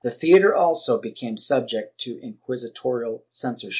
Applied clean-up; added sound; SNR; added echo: none; none; none; none.